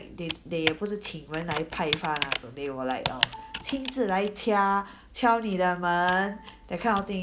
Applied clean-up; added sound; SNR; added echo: none; Computer keyboard; 8 dB; none.